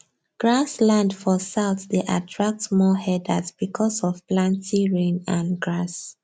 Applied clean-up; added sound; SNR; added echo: none; none; none; none.